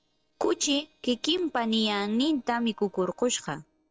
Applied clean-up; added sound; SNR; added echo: neural separator model SepFormer DNS4.